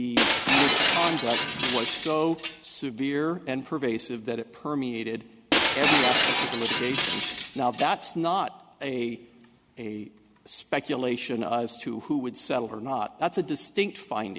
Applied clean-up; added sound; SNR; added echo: none; Shatter; -2 dB; none.